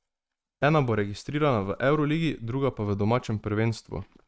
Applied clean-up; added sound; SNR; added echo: neural mask model RNNoise.